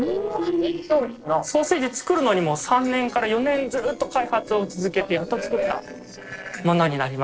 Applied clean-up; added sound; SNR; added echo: neural separator model SepFormer DNS4.